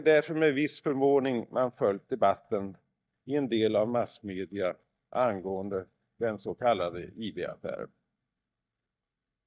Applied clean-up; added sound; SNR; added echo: neural mask model DeepFilterNet 3.